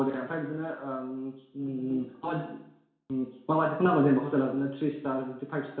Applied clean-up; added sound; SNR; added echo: none; none; none; reverberation time 0.7 s.